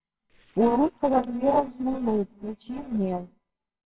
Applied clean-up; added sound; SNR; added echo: neural separator model SepFormer WHAMR!.